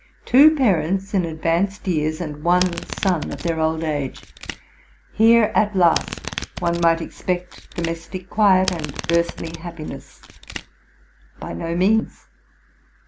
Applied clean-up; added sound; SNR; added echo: none; Domestic sounds, home sounds; 12 dB; none.